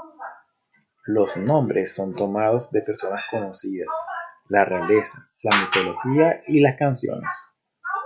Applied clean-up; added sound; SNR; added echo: none; none; none; none.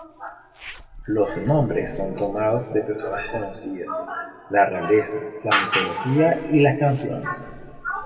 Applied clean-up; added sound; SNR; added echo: none; Zipper (clothing); 20 dB; reverberation time 1.8 s.